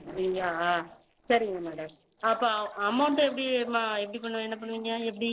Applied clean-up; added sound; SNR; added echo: neural separator model SepFormer DNS4.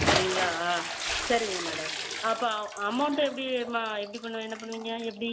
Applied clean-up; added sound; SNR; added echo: none; Bathtub (filling or washing) / Splash, splatter; 3 dB; none.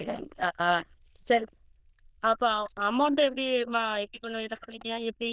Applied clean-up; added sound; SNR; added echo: neural diffusion model UNIVERSE++.